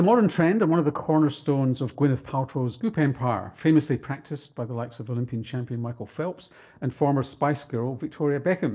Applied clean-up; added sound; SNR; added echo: neural separator model SepFormer DNS4.